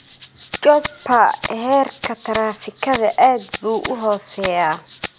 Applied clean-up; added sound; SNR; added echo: none; Rattle (instrument); 14 dB; none.